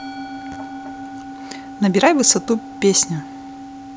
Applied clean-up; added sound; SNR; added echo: none; Musical instrument; 12 dB; none.